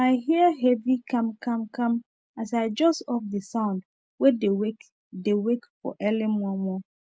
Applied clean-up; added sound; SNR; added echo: none; none; none; none.